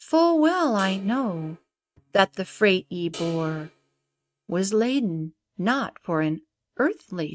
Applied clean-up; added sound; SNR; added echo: neural mask model RNNoise.